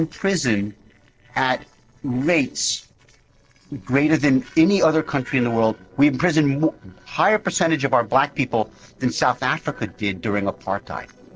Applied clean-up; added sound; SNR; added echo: neural separator model SepFormer DNS4.